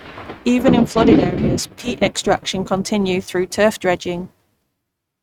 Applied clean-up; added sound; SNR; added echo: neural mask model RNNoise.